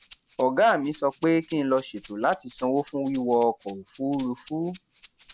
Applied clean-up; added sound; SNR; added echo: none; Rattle (instrument); 17 dB; none.